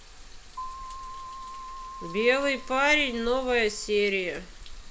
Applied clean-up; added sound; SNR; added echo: none; Keyboard (musical) + Thunder; 12 dB; none.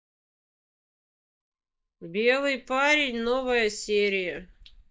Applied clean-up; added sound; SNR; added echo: neural mask model DeepFilterNet 3.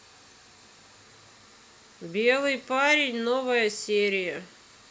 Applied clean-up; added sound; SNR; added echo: none; none; none; none.